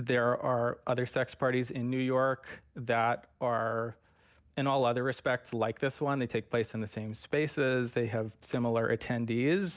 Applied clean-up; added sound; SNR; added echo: none; none; none; none.